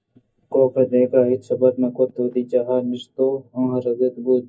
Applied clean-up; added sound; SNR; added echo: neural mask model DeepFilterNet 3.